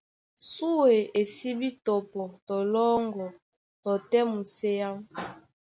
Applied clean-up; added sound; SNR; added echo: none; none; none; none.